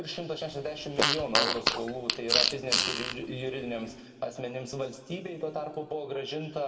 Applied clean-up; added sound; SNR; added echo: none; Fart; -4 dB; reverberation time 1.9 s.